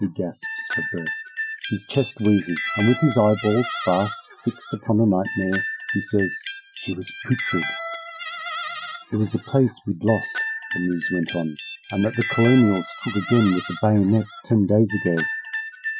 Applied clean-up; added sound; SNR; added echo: classical method Wiener filter.